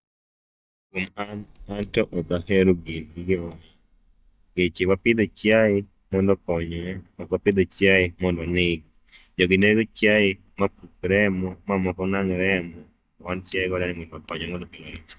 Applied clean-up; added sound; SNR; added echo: neural mask model DeepFilterNet 3.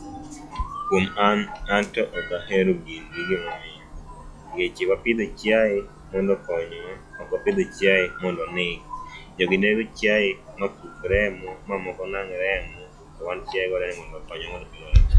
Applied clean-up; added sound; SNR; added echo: classical method log-MMSE.